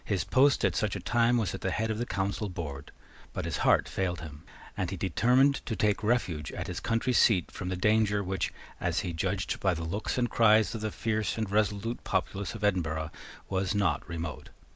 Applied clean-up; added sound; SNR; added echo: none; none; none; none.